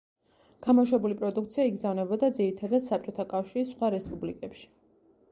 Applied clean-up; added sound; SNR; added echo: none; none; none; none.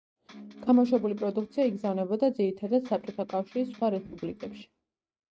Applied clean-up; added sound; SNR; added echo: neural mask model RNNoise.